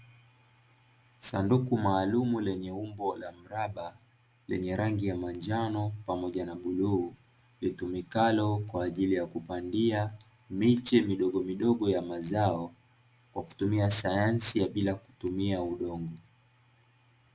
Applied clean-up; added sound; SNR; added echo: none; none; none; none.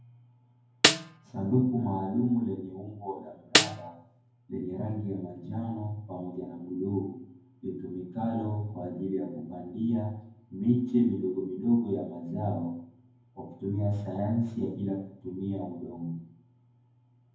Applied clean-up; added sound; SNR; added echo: none; Snare drum; -5 dB; reverberation time 0.9 s.